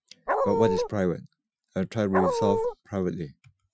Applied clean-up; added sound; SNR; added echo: classical method Wiener filter.